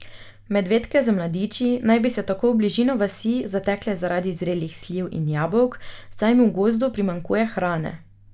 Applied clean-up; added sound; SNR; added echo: none; none; none; none.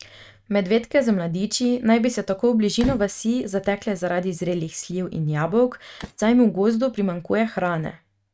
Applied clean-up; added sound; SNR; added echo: neural mask model RNNoise.